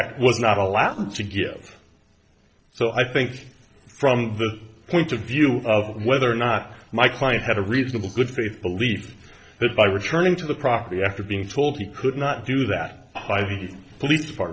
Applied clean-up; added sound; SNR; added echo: neural separator model SepFormer DNS4.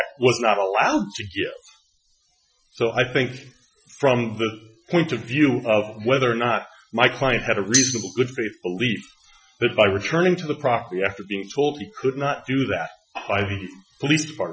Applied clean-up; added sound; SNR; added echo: classical method Wiener filter.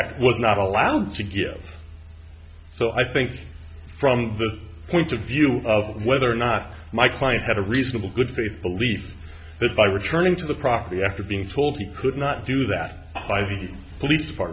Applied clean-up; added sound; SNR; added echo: none; Tambourine; 1 dB; none.